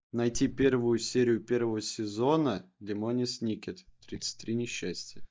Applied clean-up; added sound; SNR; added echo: neural mask model DeepFilterNet 3.